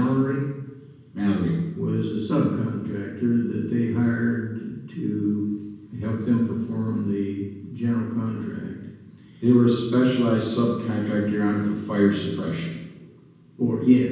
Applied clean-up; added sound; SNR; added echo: none; none; none; reverberation time 1.2 s.